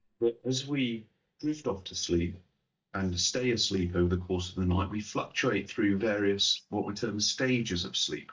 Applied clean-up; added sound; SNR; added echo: neural mask model DeepFilterNet 3.